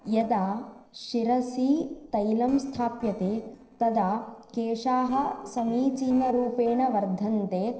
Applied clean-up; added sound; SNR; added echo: neural separator model SepFormer DNS4.